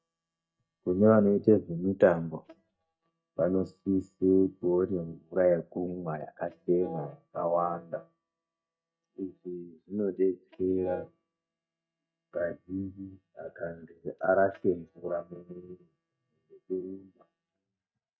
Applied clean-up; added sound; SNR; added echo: neural mask model DeepFilterNet 3.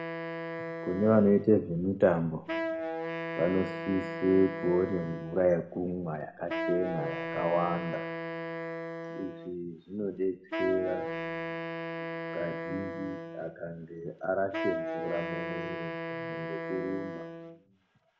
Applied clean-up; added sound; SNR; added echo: none; Wind instrument, woodwind instrument; 6 dB; reverberation time 0.8 s.